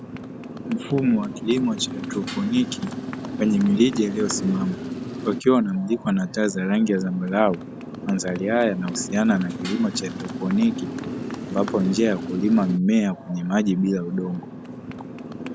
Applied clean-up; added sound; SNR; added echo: none; Motorcycle; 9 dB; none.